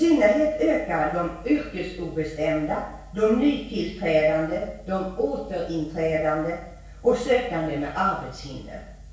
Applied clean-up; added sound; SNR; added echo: none; none; none; reverberation time 0.6 s.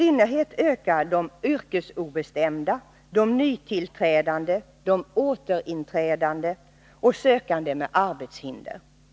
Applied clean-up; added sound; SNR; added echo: none; none; none; none.